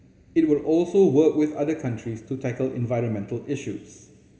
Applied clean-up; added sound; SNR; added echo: none; none; none; reverberation time 1.7 s.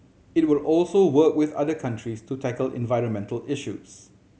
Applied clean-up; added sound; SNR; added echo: none; none; none; none.